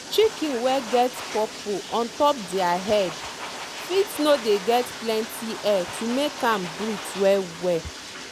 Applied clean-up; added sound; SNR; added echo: none; Domestic sounds, home sounds + Bathtub (filling or washing); 11 dB; none.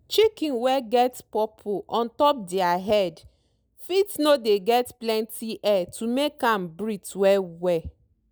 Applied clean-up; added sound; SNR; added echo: none; none; none; none.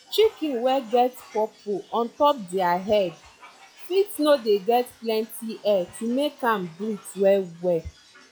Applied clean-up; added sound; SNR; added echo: classical method log-MMSE.